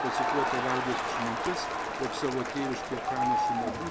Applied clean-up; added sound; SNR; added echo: none; Crowd; -4 dB; none.